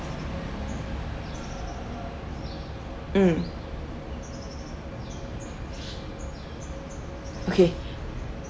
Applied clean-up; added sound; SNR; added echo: none; none; none; none.